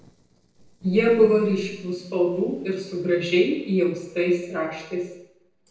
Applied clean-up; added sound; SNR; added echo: neural separator model SepFormer DNS4.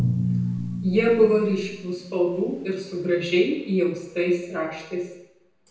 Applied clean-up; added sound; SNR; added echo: none; Drum; 7 dB; reverberation time 0.9 s.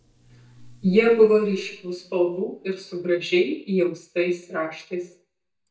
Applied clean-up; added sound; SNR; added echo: neural mask model DeepFilterNet 3.